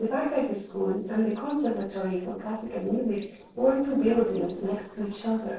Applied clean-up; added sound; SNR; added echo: neural separator model SepFormer DNS4.